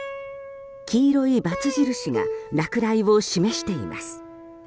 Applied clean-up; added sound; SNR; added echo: none; Plucked string instrument; 11 dB; none.